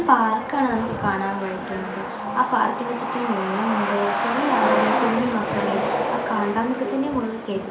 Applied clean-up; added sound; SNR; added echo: none; Truck; 2 dB; reverberation time 0.4 s.